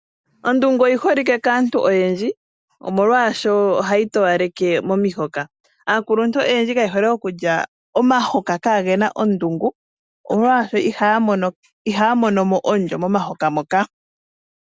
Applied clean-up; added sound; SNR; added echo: none; none; none; none.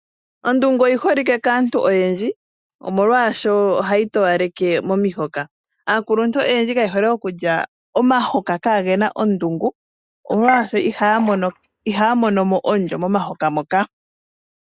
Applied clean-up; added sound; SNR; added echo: neural mask model DeepFilterNet 3.